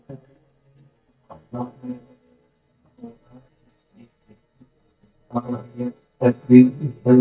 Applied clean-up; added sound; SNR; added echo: neural mask model DeepFilterNet 3.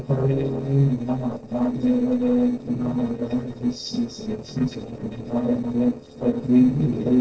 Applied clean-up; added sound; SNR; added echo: neural separator model SepFormer DNS4.